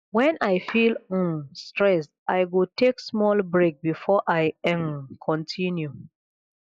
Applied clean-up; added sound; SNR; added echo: classical method log-MMSE.